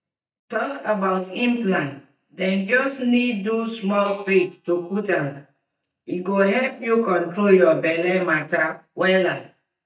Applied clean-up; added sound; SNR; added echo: neural mask model DeepFilterNet 3.